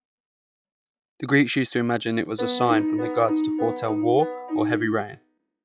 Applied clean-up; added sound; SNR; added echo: classical method log-MMSE.